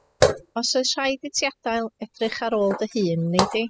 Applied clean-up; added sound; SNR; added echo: classical method spectral subtraction.